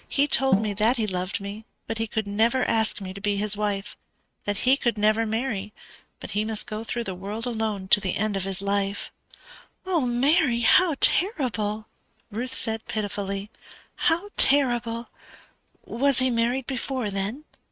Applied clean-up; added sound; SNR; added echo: neural mask model RNNoise.